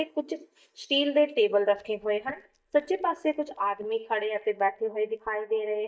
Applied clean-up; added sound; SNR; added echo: neural mask model DeepFilterNet 3.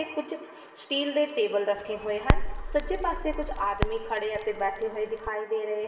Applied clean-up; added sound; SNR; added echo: none; Crackle; 0 dB; reverberation time 1.1 s.